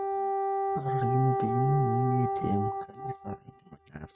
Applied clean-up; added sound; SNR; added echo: neural mask model RNNoise.